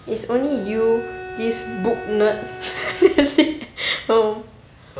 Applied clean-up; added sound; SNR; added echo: none; Bowed string instrument; 14 dB; none.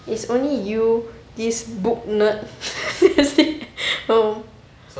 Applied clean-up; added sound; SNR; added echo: none; none; none; none.